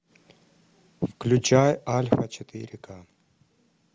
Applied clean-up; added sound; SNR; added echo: none; none; none; none.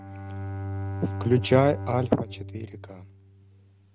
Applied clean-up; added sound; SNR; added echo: neural mask model RNNoise.